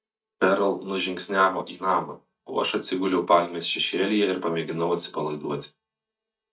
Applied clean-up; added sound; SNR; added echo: neural mask model DeepFilterNet 3.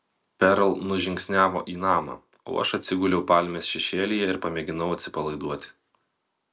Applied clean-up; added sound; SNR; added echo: none; none; none; none.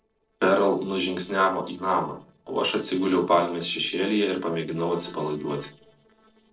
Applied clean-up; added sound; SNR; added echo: neural separator model SepFormer DNS4.